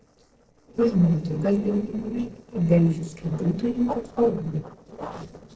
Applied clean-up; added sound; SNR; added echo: neural separator model SepFormer DNS4.